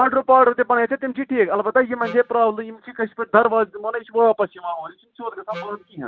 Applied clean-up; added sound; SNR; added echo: none; Wind instrument, woodwind instrument; 17 dB; none.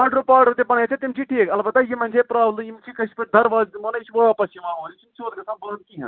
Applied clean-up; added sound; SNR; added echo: none; none; none; none.